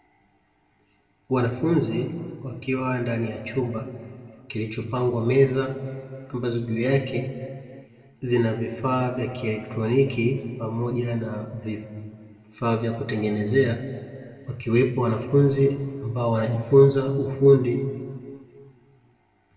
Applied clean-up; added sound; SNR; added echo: none; none; none; reverberation time 1.9 s.